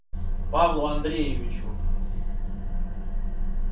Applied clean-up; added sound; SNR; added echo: none; none; none; reverberation time 0.3 s.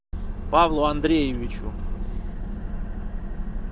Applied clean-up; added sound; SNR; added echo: none; none; none; none.